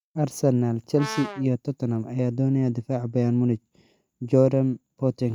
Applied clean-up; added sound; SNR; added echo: neural mask model RNNoise.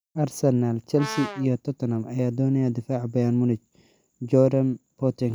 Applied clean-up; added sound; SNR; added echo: none; Brass instrument; 12 dB; none.